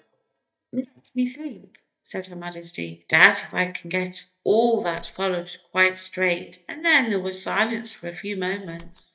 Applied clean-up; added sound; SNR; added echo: neural mask model DeepFilterNet 3.